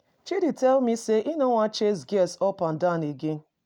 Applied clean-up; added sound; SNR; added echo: none; none; none; none.